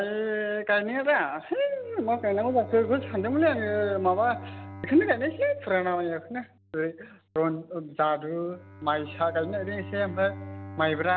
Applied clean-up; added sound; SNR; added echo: none; Bowed string instrument; 16 dB; none.